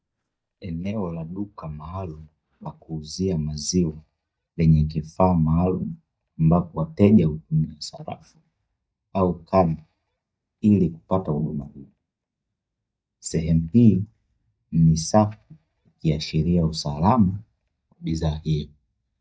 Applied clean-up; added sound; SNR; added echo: neural mask model DeepFilterNet 3.